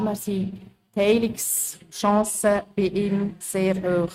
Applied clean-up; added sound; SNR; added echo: neural mask model RNNoise.